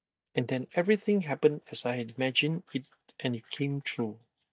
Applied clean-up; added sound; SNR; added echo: neural mask model DeepFilterNet 3.